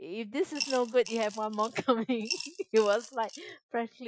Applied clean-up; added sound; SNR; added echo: classical method Wiener filter.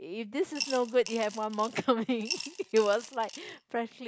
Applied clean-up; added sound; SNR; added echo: none; Coin (dropping) / Glass; 12 dB; none.